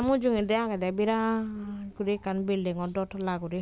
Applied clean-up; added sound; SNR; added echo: none; none; none; none.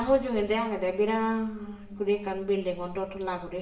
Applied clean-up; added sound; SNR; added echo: none; none; none; reverberation time 0.7 s.